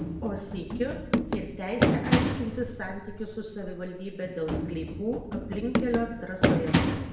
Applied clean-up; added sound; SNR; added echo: none; Run; -4 dB; reverberation time 0.9 s.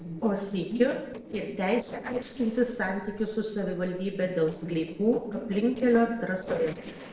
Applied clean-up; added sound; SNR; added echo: neural separator model SepFormer DNS4.